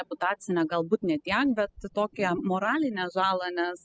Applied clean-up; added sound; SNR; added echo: classical method spectral subtraction.